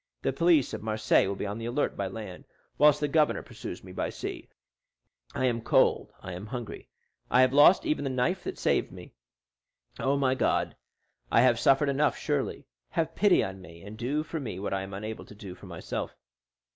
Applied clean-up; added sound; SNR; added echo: none; none; none; none.